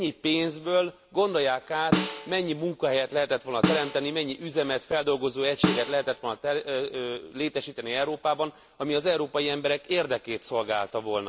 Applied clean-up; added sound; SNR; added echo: none; Snare drum; 4 dB; none.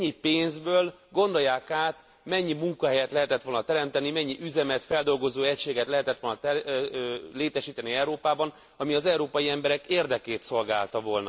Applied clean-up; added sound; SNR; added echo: none; none; none; none.